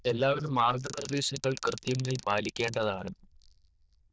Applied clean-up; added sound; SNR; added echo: neural diffusion model UNIVERSE++.